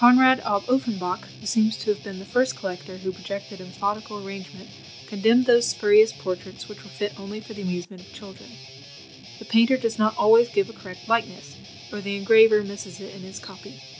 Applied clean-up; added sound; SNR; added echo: none; Guitar; 18 dB; none.